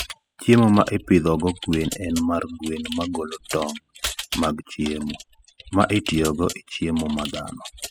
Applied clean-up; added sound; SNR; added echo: classical method spectral subtraction.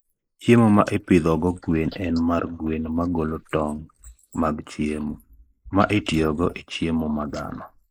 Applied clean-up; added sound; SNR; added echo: neural mask model Resemble Enhance denoiser.